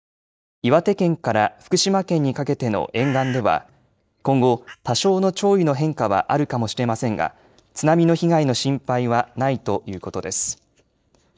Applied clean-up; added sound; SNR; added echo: neural mask model DeepFilterNet 3.